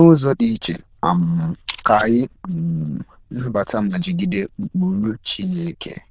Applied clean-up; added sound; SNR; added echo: neural diffusion model UNIVERSE++.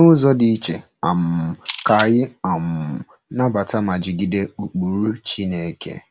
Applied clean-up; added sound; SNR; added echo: none; Camera; 10 dB; none.